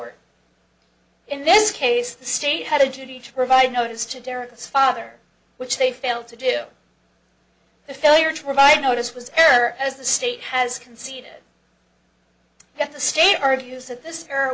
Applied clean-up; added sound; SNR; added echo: none; none; none; none.